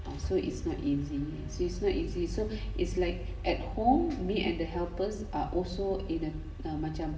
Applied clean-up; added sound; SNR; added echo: none; none; none; reverberation time 1.3 s.